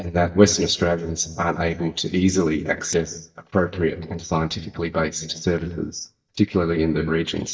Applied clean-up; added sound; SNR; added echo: neural mask model DeepFilterNet 3.